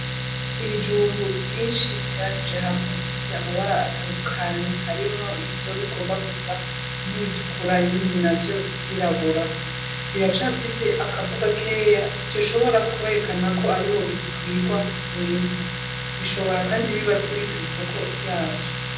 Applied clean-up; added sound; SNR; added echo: none; Domestic sounds, home sounds; 4 dB; reverberation time 0.6 s.